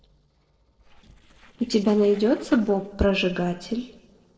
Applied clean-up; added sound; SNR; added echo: neural separator model SepFormer DNS4.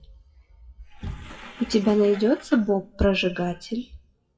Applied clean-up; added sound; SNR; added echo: classical method WPE with log-MMSE.